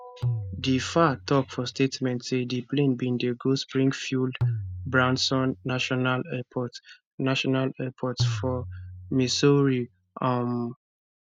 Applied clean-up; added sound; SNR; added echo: neural mask model RNNoise.